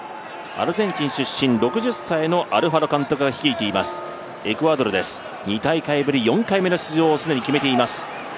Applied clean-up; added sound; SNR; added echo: none; Bell; 17 dB; none.